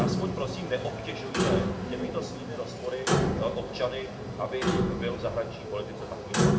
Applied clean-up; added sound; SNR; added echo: none; Clock; -5 dB; reverberation time 2.3 s.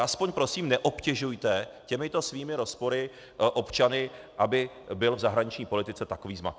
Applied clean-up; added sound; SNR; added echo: none; none; none; none.